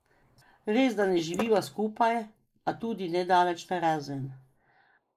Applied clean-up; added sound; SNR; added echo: neural mask model Resemble Enhance denoiser.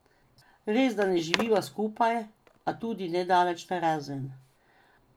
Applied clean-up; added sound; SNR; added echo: none; Skateboard; 11 dB; none.